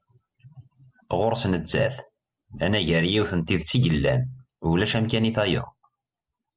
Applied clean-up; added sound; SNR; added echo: none; none; none; none.